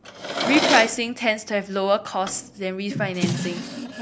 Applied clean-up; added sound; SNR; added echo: none; Drawer open or close; 4 dB; none.